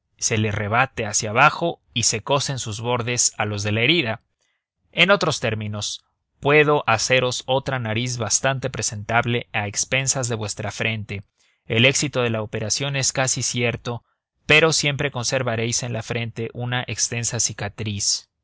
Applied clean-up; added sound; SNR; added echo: none; none; none; none.